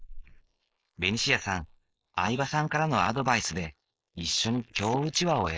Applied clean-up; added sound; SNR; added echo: neural mask model Resemble Enhance denoiser.